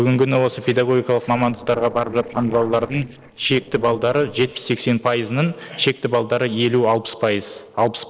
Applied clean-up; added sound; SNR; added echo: neural separator model SepFormer DNS4.